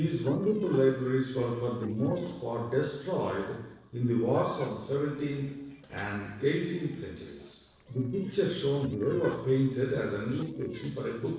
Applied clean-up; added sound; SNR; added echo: neural separator model SepFormer DNS4.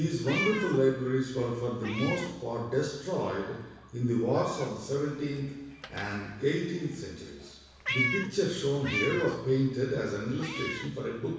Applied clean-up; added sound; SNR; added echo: none; Meow; 9 dB; reverberation time 1.1 s.